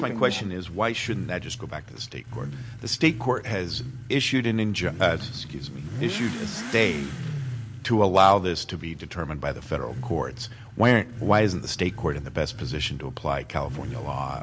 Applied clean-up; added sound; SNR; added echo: none; Motorcycle / Accelerating, revving, vroom; 10 dB; none.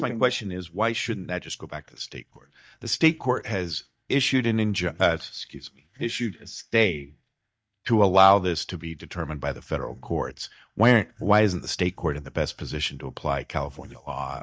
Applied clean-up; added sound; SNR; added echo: neural mask model DeepFilterNet 3.